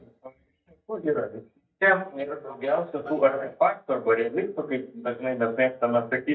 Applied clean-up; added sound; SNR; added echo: neural mask model DeepFilterNet 3.